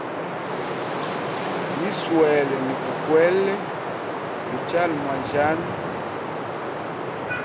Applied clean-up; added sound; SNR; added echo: none; Wind; 2 dB; none.